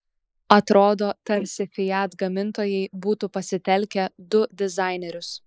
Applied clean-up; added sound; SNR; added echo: neural mask model Resemble Enhance denoiser.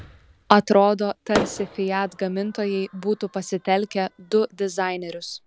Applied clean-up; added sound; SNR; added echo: none; Fireworks; 12 dB; none.